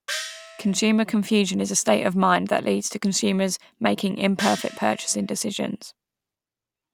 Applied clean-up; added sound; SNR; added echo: none; Gong; 11 dB; none.